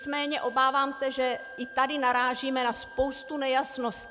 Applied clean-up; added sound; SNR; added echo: none; Wind instrument, woodwind instrument; 17 dB; none.